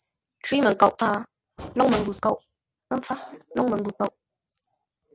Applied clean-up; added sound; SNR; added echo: none; none; none; none.